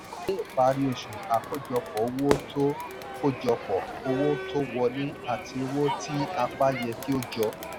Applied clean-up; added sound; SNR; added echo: none; Fire / Fireworks + Crowd; 8 dB; none.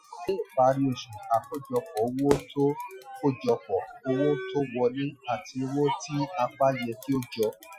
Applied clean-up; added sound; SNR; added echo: classical method Wiener filter.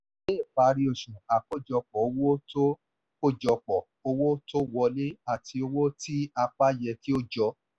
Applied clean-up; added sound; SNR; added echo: none; none; none; none.